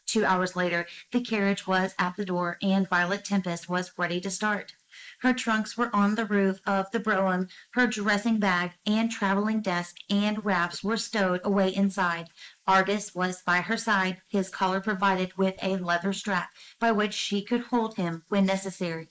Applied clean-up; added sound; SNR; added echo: neural mask model Resemble Enhance denoiser.